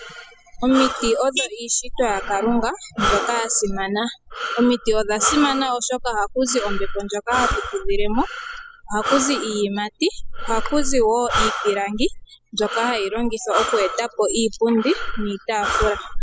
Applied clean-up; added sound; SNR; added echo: classical method spectral subtraction.